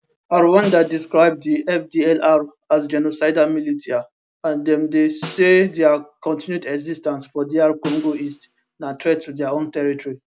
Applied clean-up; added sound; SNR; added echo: none; Snare drum; 19 dB; none.